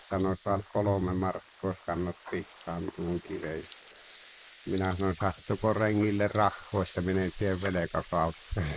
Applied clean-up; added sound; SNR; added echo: neural mask model Resemble Enhance denoiser.